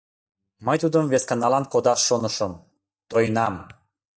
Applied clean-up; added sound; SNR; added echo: neural mask model DeepFilterNet 3.